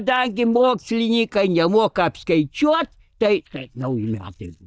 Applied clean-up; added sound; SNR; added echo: neural mask model DeepFilterNet 3.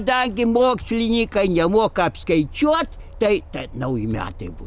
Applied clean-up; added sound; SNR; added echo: none; none; none; none.